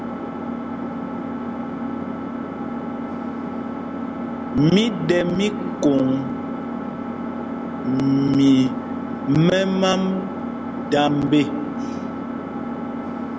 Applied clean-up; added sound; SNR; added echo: none; Engine; 5 dB; none.